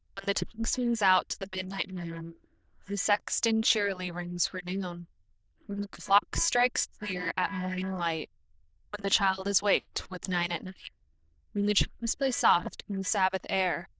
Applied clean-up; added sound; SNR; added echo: neural diffusion model UNIVERSE++.